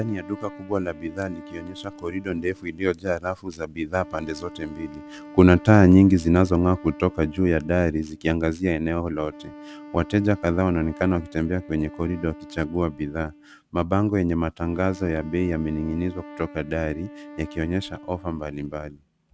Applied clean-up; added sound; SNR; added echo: none; Wind instrument, woodwind instrument; 19 dB; none.